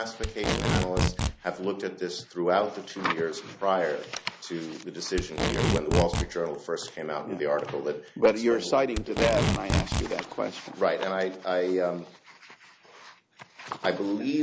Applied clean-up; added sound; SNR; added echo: none; Packing tape, duct tape; -1 dB; none.